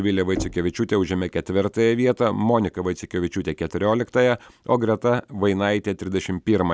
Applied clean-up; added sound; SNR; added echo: none; Knock; 16 dB; none.